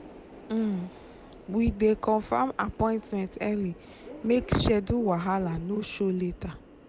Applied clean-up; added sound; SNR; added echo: none; Subway, metro, underground; 19 dB; none.